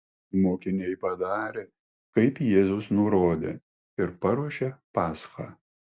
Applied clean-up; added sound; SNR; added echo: none; none; none; none.